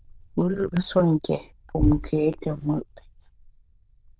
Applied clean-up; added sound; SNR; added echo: neural diffusion model UNIVERSE++.